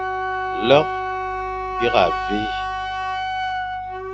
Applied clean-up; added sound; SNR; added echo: none; Wind instrument, woodwind instrument; 1 dB; none.